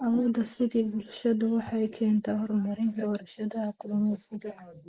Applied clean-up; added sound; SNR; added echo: neural mask model Resemble Enhance denoiser.